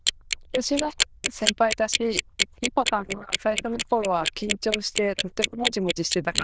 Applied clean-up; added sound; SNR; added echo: neural diffusion model UNIVERSE++.